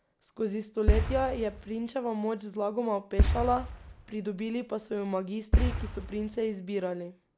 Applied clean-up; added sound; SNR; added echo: none; Boom; -3 dB; none.